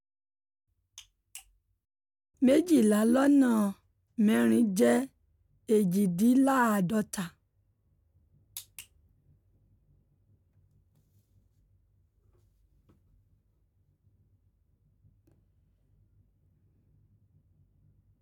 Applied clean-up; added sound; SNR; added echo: none; none; none; none.